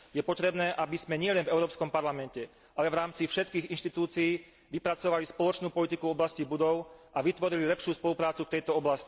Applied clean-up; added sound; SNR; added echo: none; none; none; none.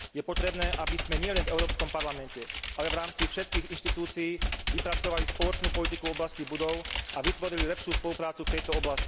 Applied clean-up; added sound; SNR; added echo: none; Computer keyboard; -2 dB; none.